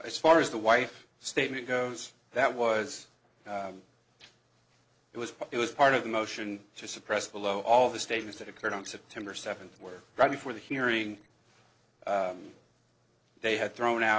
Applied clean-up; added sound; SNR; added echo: neural separator model SepFormer DNS4.